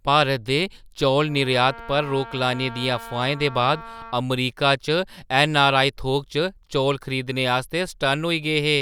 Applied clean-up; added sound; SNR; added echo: none; Wind instrument, woodwind instrument; 18 dB; none.